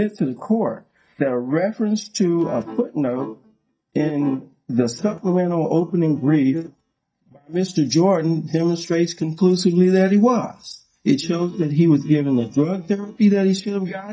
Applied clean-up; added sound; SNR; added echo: neural mask model DeepFilterNet 3.